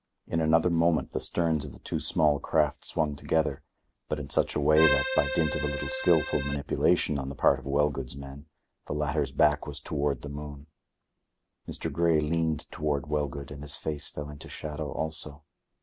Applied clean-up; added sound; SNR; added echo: none; Accordion; 3 dB; none.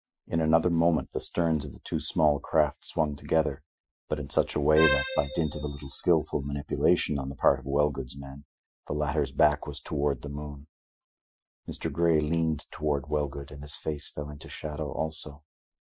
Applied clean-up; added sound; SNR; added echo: classical method Wiener filter.